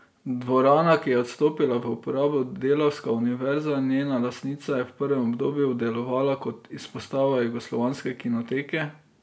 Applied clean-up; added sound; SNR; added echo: none; none; none; none.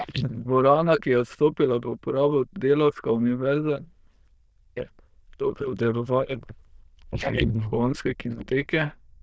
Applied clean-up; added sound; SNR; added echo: neural diffusion model UNIVERSE++.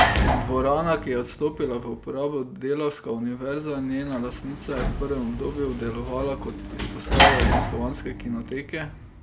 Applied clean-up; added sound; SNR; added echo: none; Sliding door / Slam; -1 dB; none.